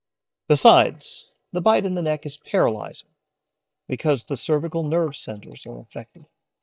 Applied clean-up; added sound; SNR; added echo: neural mask model DeepFilterNet 3.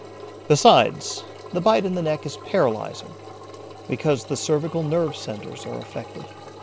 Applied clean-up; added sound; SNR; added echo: none; Engine; 16 dB; none.